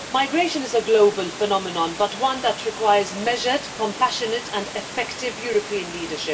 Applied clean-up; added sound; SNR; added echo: none; Water; 12 dB; reverberation time 0.2 s.